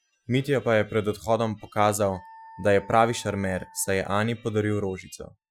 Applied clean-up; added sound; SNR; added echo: classical method Wiener filter.